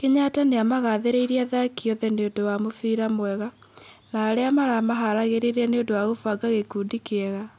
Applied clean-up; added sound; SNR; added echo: none; none; none; none.